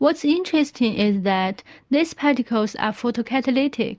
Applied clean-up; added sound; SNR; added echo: none; none; none; none.